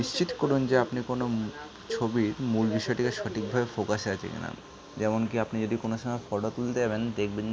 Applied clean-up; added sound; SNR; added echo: none; Subway, metro, underground; 12 dB; none.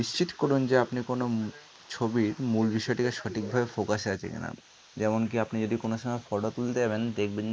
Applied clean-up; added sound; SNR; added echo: neural mask model Resemble Enhance denoiser.